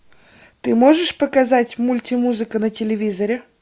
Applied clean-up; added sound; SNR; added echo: none; none; none; none.